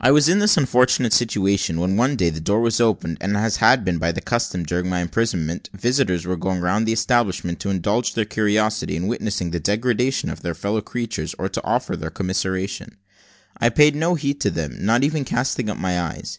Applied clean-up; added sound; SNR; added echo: none; none; none; none.